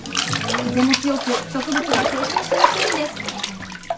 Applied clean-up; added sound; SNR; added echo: none; Bathtub (filling or washing); -2 dB; reverberation time 0.1 s.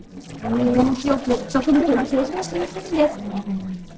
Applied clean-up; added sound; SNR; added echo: neural separator model SepFormer DNS4.